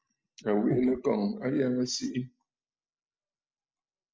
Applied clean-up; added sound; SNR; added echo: none; Breathing; 4 dB; none.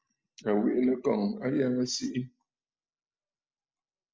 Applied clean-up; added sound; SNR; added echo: none; none; none; none.